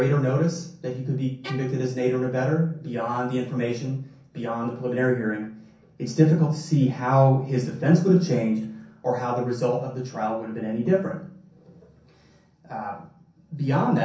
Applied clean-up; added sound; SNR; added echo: none; Bowed string instrument; 19 dB; reverberation time 0.6 s.